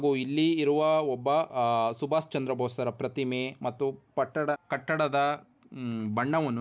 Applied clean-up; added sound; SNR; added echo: none; none; none; none.